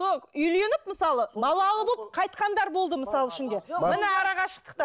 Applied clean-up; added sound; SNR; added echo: none; none; none; none.